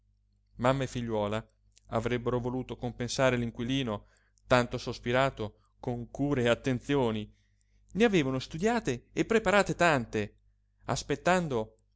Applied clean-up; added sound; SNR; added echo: none; none; none; none.